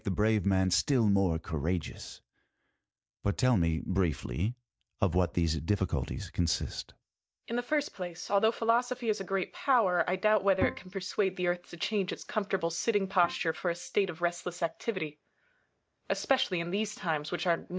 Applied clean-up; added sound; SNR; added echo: neural mask model DeepFilterNet 3.